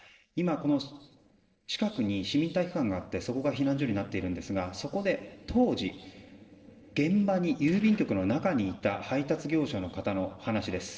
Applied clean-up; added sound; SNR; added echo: neural separator model SepFormer DNS4.